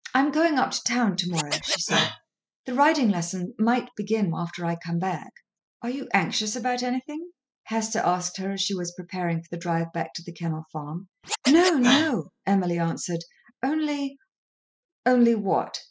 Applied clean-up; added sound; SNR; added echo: classical method spectral subtraction.